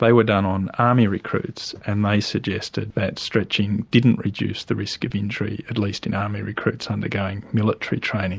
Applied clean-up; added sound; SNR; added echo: none; none; none; none.